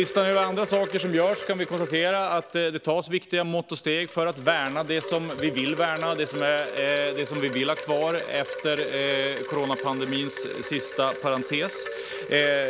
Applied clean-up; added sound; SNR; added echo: none; Wind chime; 10 dB; none.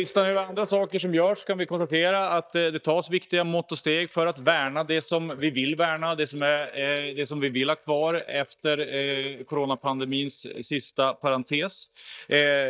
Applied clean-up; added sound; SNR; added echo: neural mask model DeepFilterNet 3.